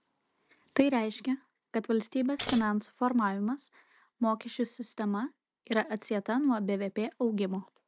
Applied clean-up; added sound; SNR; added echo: none; Scissors; -4 dB; none.